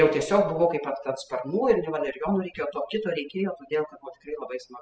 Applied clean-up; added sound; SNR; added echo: classical method spectral subtraction.